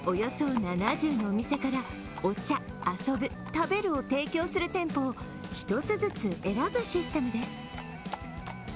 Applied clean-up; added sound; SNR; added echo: none; Livestock, farm animals, working animals; 16 dB; none.